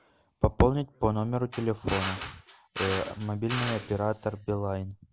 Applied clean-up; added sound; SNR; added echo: none; Drill; 7 dB; none.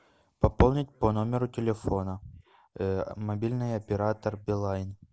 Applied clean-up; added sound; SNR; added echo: none; none; none; none.